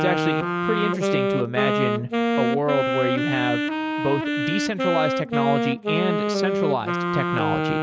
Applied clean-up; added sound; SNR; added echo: none; Wind instrument, woodwind instrument; -3 dB; none.